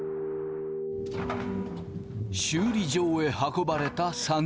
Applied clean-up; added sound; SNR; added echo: none; Bass guitar; 7 dB; none.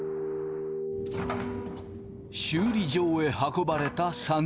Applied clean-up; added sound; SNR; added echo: none; none; none; none.